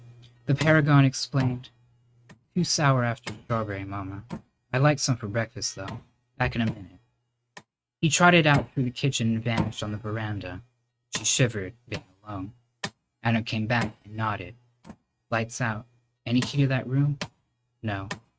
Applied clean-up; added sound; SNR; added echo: neural mask model RNNoise.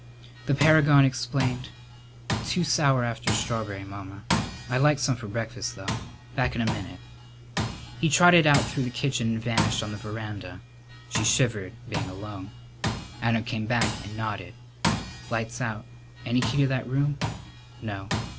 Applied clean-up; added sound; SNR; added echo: none; Tools; 7 dB; none.